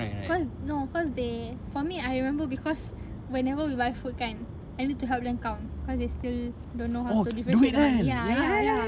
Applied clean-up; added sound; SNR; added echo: none; none; none; none.